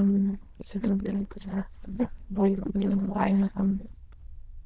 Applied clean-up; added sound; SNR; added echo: neural diffusion model UNIVERSE++.